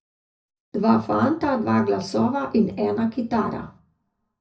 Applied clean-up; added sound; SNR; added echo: none; none; none; reverberation time 0.4 s.